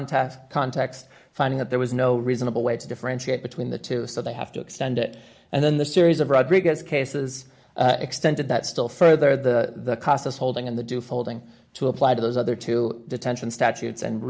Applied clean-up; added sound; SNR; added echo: none; none; none; none.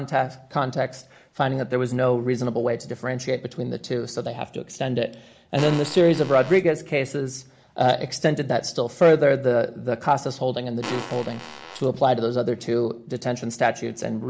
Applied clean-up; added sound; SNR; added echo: none; Fart; 13 dB; none.